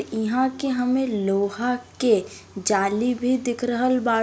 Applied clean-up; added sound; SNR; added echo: none; none; none; none.